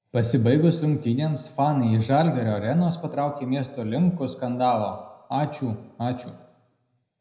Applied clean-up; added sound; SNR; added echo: none; none; none; reverberation time 0.8 s.